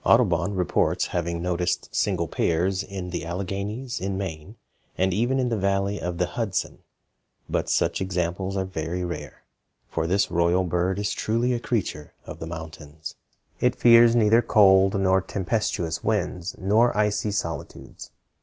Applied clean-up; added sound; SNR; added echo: none; none; none; none.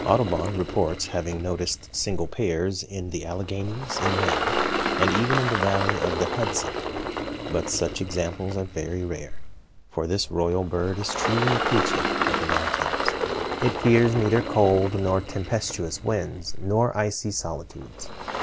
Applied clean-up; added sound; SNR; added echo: none; Engine; 3 dB; none.